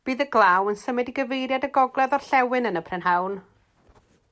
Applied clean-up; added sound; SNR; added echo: none; none; none; none.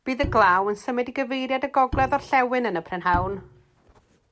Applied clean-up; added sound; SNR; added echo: none; Bowed string instrument; 12 dB; none.